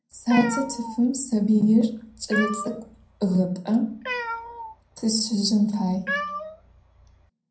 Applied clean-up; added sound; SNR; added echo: none; Cat; 10 dB; reverberation time 0.6 s.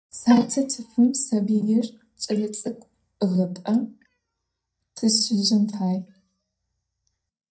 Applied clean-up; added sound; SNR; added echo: neural mask model DeepFilterNet 3.